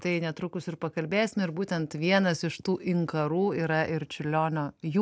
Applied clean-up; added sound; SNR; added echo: none; none; none; none.